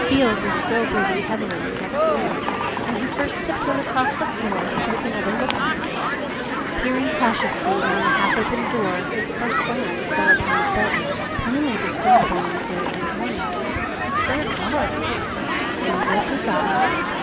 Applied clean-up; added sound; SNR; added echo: none; Human group actions; -5 dB; none.